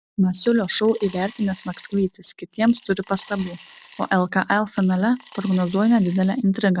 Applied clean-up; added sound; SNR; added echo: none; Coin (dropping) / Glass; 19 dB; none.